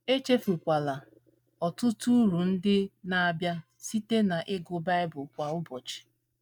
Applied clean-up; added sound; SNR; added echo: neural mask model DeepFilterNet 3.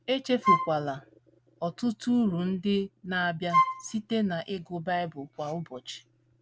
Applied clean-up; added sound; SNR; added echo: none; Wind instrument, woodwind instrument; -4 dB; none.